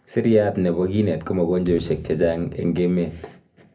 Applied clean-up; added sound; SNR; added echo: none; Thump, thud; 16 dB; reverberation time 0.3 s.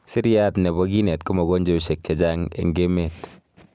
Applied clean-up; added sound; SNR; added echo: none; none; none; none.